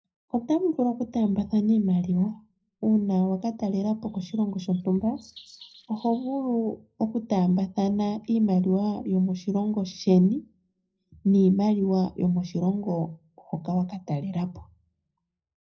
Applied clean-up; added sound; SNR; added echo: neural separator model SepFormer DNS4.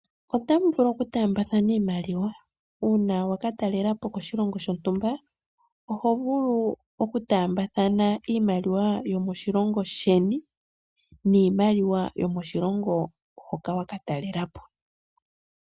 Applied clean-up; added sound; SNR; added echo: none; none; none; none.